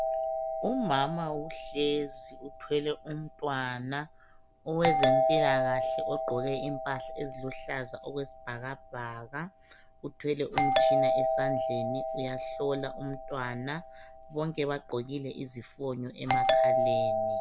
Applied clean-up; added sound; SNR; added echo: none; Doorbell; -3 dB; none.